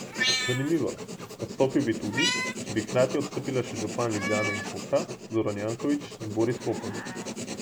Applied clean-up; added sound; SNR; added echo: none; Writing + Meow; 4 dB; none.